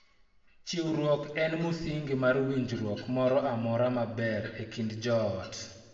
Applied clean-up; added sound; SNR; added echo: none; none; none; reverberation time 1.7 s.